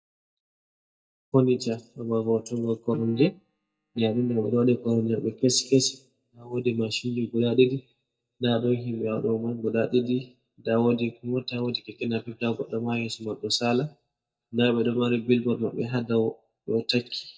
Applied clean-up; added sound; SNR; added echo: neural mask model DeepFilterNet 3.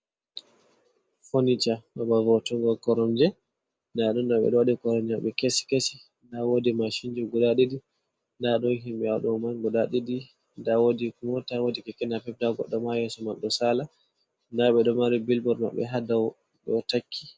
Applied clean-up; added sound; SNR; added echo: none; none; none; none.